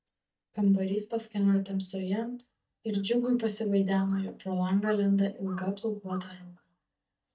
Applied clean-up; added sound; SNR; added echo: neural mask model DeepFilterNet 3.